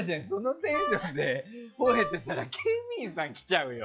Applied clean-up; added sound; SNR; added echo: classical method log-MMSE.